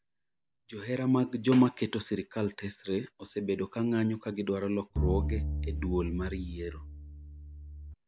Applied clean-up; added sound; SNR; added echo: none; Bowed string instrument; 2 dB; none.